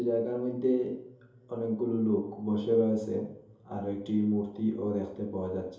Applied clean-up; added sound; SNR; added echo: none; none; none; reverberation time 2.8 s.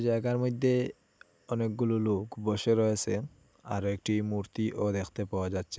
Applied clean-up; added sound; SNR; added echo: none; none; none; none.